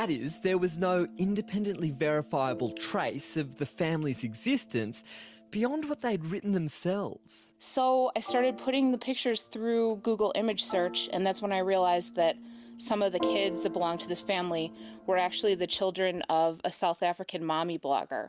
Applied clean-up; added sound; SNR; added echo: none; none; none; none.